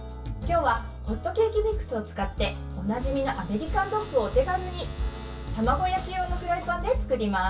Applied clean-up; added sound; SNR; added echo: none; Buzz; 17 dB; reverberation time 0.1 s.